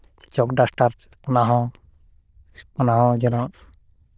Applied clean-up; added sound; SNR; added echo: neural diffusion model UNIVERSE++.